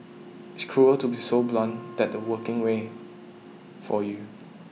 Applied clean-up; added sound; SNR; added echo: none; Wind instrument, woodwind instrument; 19 dB; none.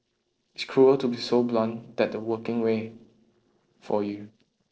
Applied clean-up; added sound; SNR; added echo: neural separator model SepFormer DNS4.